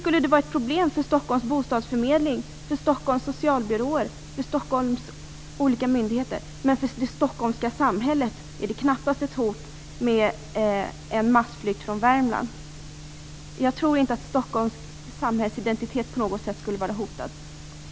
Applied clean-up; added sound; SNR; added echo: none; none; none; none.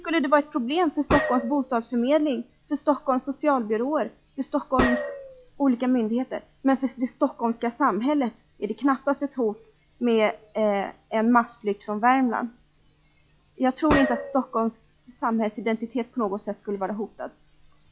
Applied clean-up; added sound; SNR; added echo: classical method log-MMSE.